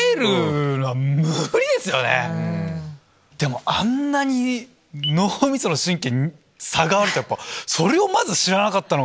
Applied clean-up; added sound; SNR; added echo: none; none; none; none.